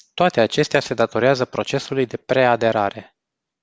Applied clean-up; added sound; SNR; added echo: none; none; none; none.